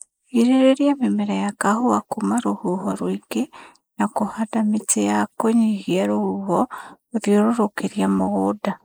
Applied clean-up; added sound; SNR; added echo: neural mask model Resemble Enhance denoiser.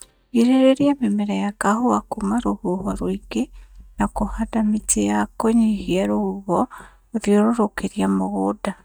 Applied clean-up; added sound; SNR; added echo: neural mask model DeepFilterNet 3.